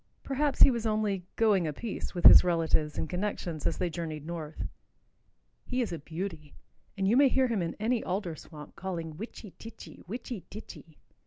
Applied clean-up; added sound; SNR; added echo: none; none; none; none.